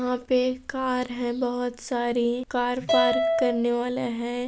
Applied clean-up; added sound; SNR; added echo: none; none; none; none.